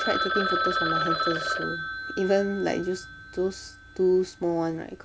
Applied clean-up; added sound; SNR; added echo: none; Telephone; 3 dB; none.